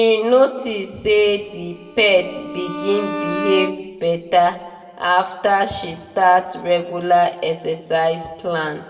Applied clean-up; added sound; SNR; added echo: none; Bowed string instrument; 10 dB; reverberation time 1.2 s.